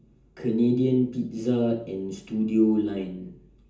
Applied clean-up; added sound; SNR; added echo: none; none; none; reverberation time 0.6 s.